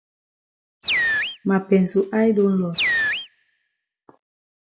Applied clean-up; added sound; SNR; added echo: none; Animal; 0 dB; none.